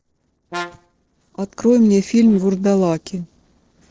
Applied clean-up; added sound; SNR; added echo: neural separator model SepFormer DNS4.